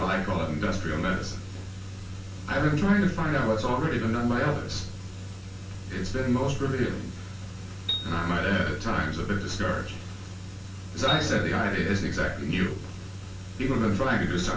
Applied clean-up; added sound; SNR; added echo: none; Piano; 10 dB; reverberation time 0.2 s.